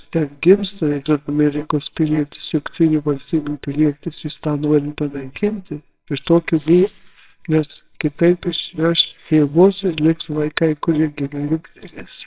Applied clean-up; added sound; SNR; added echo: neural separator model SepFormer WHAMR!.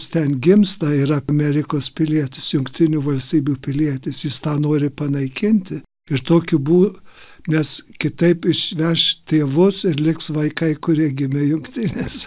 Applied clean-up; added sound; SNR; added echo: none; none; none; none.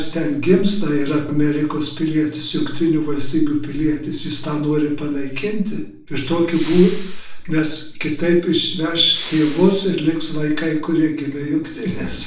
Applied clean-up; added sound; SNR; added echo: none; Respiratory sounds; 19 dB; reverberation time 0.5 s.